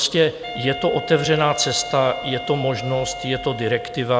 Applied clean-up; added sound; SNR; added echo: none; Wind instrument, woodwind instrument; 11 dB; none.